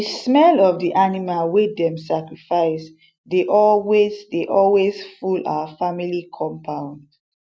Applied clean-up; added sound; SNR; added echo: none; none; none; none.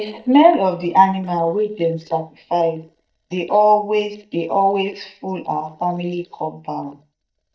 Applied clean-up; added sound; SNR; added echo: neural mask model DeepFilterNet 3.